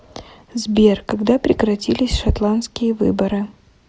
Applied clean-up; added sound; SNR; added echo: none; none; none; none.